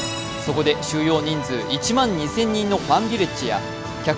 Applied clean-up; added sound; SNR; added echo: none; none; none; none.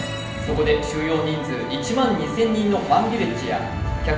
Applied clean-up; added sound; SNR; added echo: none; Crowd; 11 dB; reverberation time 0.8 s.